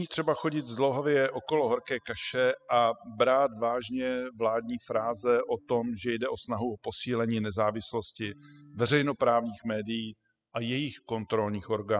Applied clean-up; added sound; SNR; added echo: classical method spectral subtraction.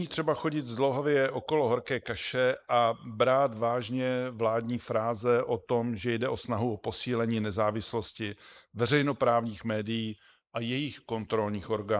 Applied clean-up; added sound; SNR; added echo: neural mask model Resemble Enhance denoiser.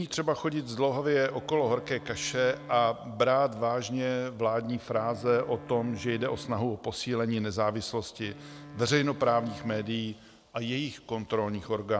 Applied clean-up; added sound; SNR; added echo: none; Wind instrument, woodwind instrument; 19 dB; none.